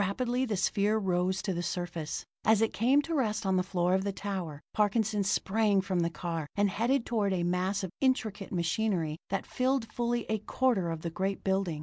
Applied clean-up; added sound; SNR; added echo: none; none; none; none.